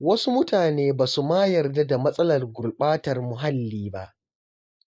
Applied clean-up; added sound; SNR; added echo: neural mask model Resemble Enhance denoiser.